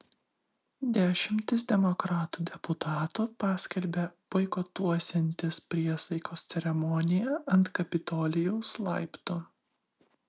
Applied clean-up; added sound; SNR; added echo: none; none; none; none.